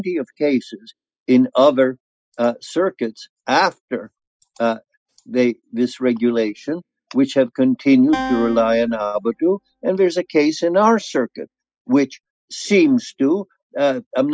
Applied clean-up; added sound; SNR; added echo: classical method spectral subtraction.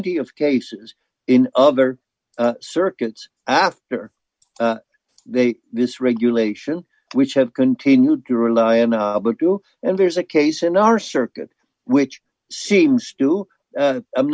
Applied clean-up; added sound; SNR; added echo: none; none; none; none.